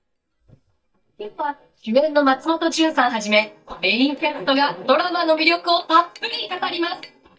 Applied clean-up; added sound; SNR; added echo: neural mask model DeepFilterNet 3.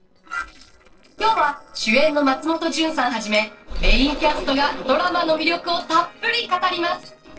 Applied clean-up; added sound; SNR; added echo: neural separator model SepFormer DNS4.